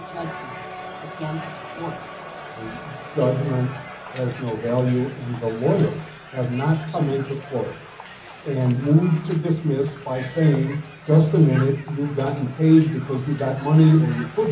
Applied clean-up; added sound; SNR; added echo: none; Crowd; 17 dB; reverberation time 0.4 s.